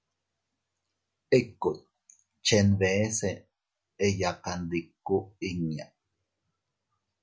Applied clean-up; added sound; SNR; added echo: none; none; none; none.